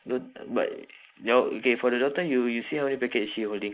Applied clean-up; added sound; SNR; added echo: neural mask model Resemble Enhance denoiser.